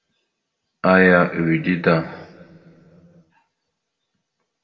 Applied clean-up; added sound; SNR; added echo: none; none; none; reverberation time 1.7 s.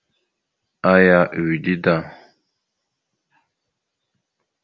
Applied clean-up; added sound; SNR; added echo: none; none; none; none.